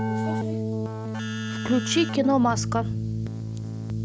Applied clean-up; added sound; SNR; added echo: none; Keyboard (musical); 1 dB; none.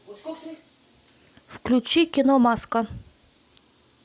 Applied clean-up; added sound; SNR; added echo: none; none; none; none.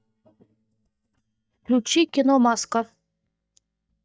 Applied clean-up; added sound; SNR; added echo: neural mask model DeepFilterNet 3.